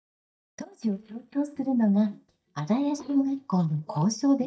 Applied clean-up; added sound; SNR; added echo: neural mask model DeepFilterNet 3.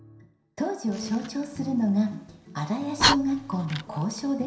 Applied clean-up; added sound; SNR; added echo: none; Fire; 4 dB; reverberation time 0.7 s.